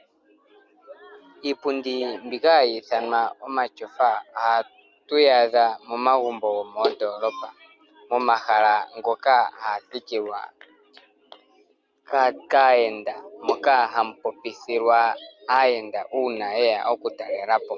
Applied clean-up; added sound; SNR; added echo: none; none; none; none.